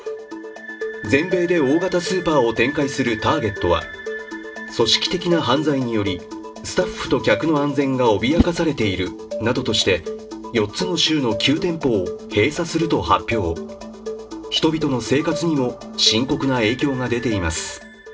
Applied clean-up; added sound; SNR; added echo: none; Whoosh, swoosh, swish; 7 dB; reverberation time 0.2 s.